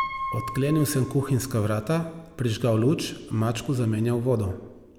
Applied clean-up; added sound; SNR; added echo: none; Piano; 14 dB; none.